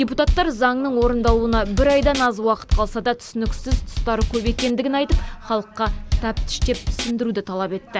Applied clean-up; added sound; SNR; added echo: none; Bass drum / Snare drum / Drum kit; 1 dB; none.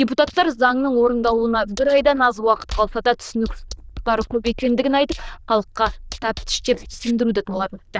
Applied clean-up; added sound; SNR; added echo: neural diffusion model UNIVERSE++.